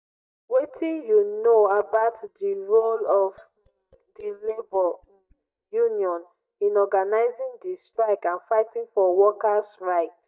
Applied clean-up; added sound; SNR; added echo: neural mask model DeepFilterNet 3.